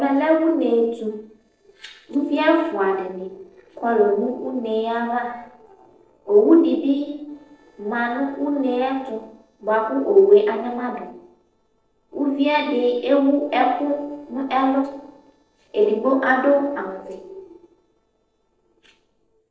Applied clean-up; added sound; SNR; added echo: neural separator model SepFormer DNS4.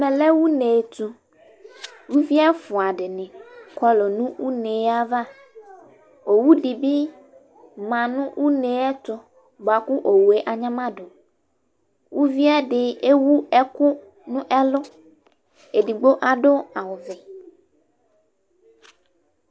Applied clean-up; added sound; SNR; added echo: none; none; none; none.